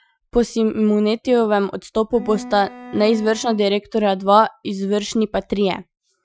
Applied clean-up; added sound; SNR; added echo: classical method Wiener filter.